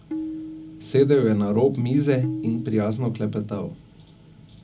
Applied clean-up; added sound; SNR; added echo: none; Tabla; 13 dB; reverberation time 0.4 s.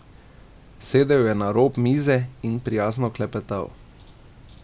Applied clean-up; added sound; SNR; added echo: none; none; none; none.